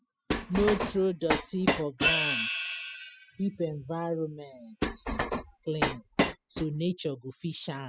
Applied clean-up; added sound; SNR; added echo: classical method spectral subtraction.